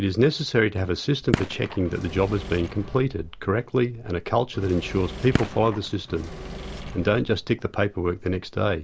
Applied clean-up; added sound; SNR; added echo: none; Fireworks + Engine / Mechanisms; 10 dB; none.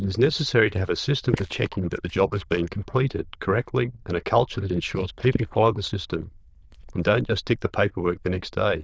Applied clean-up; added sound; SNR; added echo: neural diffusion model UNIVERSE++.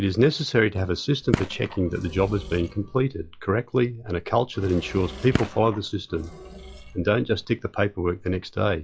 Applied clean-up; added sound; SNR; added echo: classical method log-MMSE.